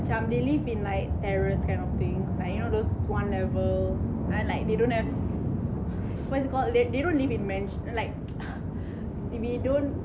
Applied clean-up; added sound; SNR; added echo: none; none; none; none.